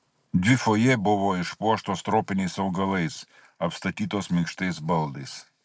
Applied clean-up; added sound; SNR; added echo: none; none; none; none.